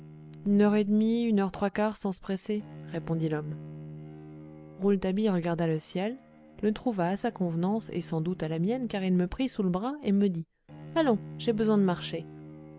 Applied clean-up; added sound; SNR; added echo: none; Bowed string instrument; 17 dB; none.